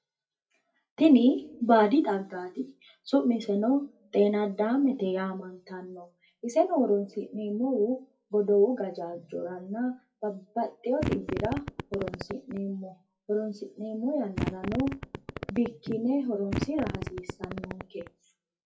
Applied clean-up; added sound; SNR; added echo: classical method WPE with log-MMSE.